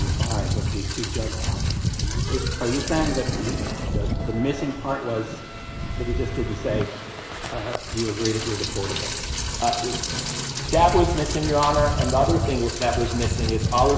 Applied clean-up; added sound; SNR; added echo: none; Rain; 1 dB; reverberation time 2.9 s.